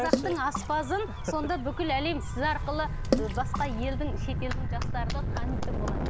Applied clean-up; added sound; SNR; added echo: none; Water / Splash, splatter + Gull, seagull / Waves, surf / Siren; -2 dB; none.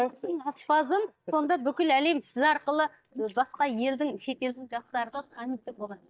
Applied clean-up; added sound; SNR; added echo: neural mask model DeepFilterNet 3.